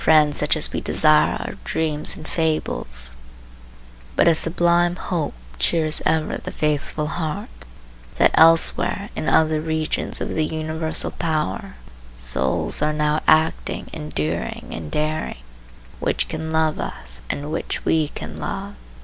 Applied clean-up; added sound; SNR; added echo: none; none; none; none.